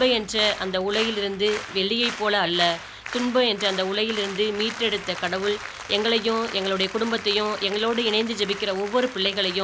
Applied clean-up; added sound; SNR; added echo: none; Applause; 12 dB; none.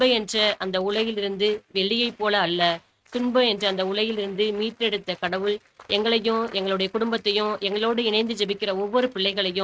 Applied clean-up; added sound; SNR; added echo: neural mask model RNNoise.